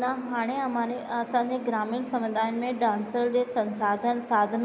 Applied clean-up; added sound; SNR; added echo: none; none; none; none.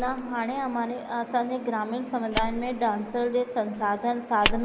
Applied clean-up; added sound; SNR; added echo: none; Fire; 8 dB; none.